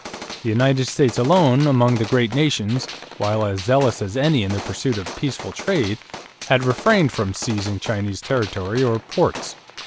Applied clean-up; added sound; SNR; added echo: none; Gunshot, gunfire; 15 dB; none.